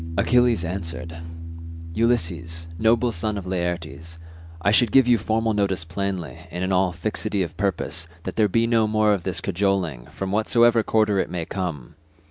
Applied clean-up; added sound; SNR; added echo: none; Piano; 13 dB; none.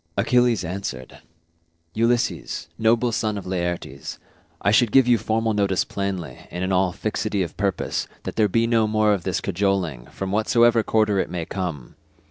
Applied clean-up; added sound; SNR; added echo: neural separator model SepFormer DNS4.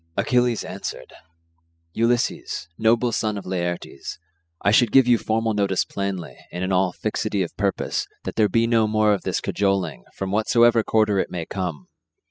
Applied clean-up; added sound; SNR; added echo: classical method spectral subtraction.